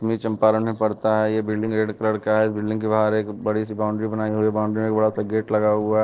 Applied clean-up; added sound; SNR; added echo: neural separator model SepFormer DNS4.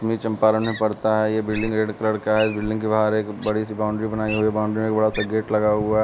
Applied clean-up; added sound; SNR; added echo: none; Wild animals; 18 dB; none.